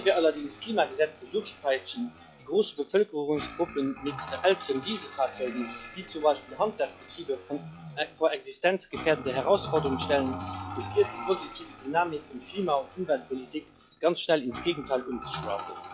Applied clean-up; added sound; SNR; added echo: classical method log-MMSE.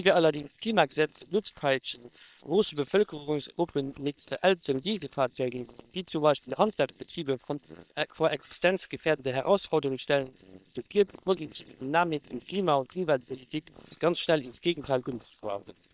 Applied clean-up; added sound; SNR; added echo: neural separator model SepFormer WHAM!.